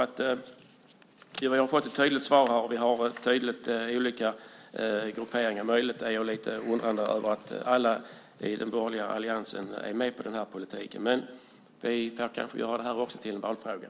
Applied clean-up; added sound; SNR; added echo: none; none; none; none.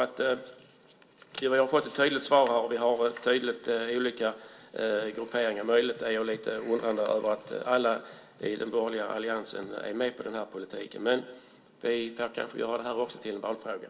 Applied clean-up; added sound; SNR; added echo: none; none; none; reverberation time 0.5 s.